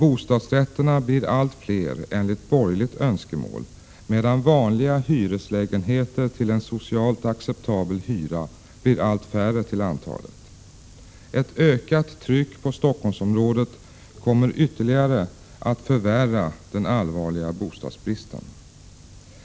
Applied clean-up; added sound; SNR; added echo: none; none; none; none.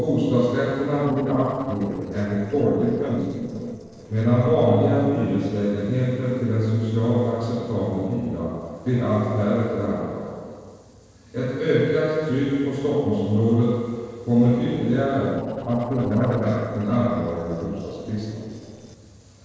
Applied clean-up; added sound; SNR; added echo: neural separator model SepFormer DNS4.